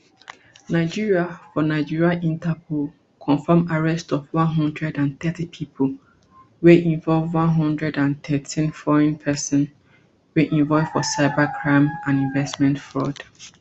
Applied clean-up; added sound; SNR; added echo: none; none; none; none.